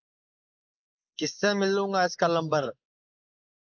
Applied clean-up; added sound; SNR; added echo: neural mask model Resemble Enhance denoiser.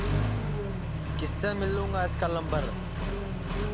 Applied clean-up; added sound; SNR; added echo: none; Accelerating, revving, vroom; -4 dB; none.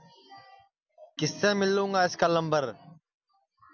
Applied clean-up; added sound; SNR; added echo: none; none; none; none.